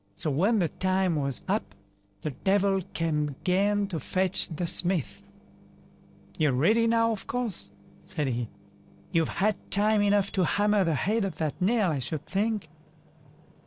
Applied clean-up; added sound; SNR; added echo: neural separator model SepFormer DNS4.